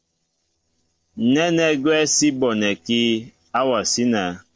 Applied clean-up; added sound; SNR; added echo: neural separator model SepFormer DNS4.